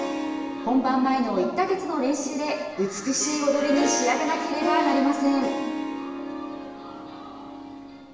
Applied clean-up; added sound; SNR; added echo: none; Harp; 5 dB; reverberation time 1.1 s.